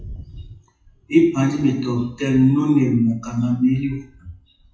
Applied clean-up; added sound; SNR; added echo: classical method WPE with log-MMSE.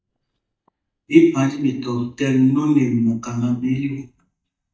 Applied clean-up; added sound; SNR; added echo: neural mask model DeepFilterNet 3.